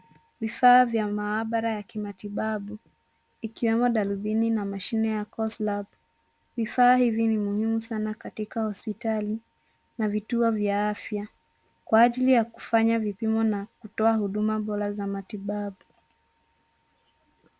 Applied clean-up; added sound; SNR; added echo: none; none; none; none.